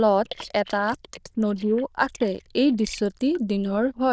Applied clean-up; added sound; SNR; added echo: neural diffusion model UNIVERSE++.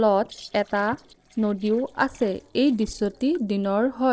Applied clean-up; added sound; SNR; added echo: neural separator model SepFormer DNS4.